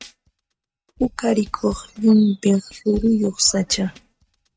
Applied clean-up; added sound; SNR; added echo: neural mask model RNNoise.